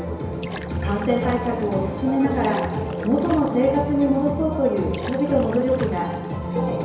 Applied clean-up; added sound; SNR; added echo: none; Splash, splatter; 19 dB; reverberation time 1.0 s.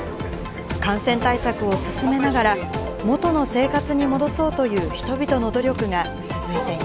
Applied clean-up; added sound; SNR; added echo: none; none; none; none.